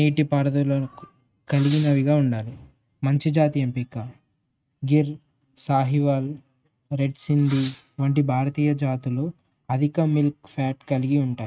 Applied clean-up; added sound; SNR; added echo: neural mask model RNNoise.